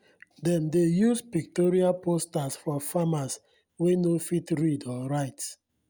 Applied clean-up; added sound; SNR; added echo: none; none; none; none.